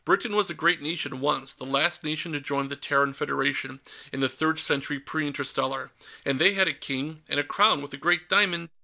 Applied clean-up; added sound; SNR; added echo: none; none; none; none.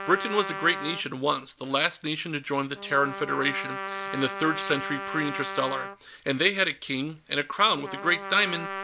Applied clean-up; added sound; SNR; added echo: none; Trumpet; 10 dB; none.